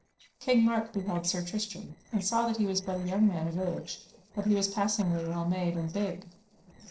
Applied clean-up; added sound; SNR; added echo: neural separator model SepFormer DNS4.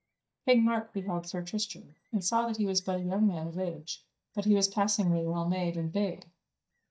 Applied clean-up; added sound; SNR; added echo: neural mask model DeepFilterNet 3.